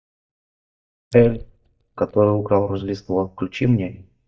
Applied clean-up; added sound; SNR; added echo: neural mask model DeepFilterNet 3.